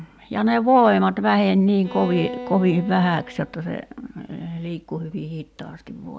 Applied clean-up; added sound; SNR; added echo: none; Bowed string instrument; 15 dB; none.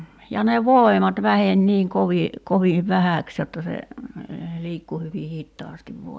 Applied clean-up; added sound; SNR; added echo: none; none; none; none.